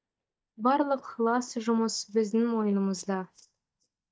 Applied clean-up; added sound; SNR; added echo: neural mask model DeepFilterNet 3.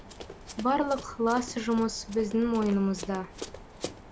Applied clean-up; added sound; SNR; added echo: none; Mechanisms + Run; 14 dB; none.